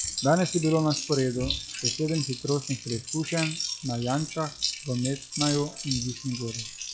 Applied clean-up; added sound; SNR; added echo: classical method log-MMSE.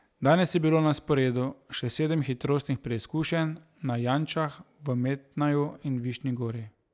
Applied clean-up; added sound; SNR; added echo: none; none; none; none.